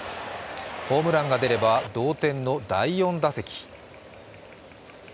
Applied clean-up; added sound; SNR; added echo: none; none; none; none.